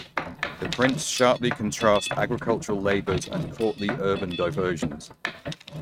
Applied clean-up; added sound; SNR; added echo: neural mask model RNNoise.